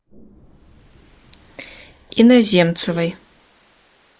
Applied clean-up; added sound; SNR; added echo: neural mask model Resemble Enhance denoiser.